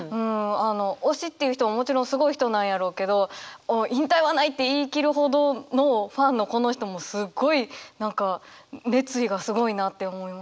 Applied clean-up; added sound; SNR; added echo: none; none; none; none.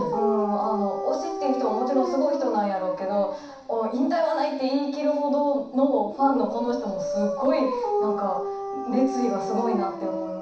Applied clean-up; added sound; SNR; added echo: none; Dog; 5 dB; reverberation time 0.7 s.